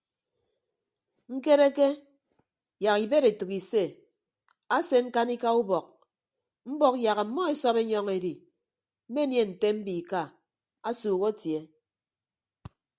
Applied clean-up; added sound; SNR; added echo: none; none; none; none.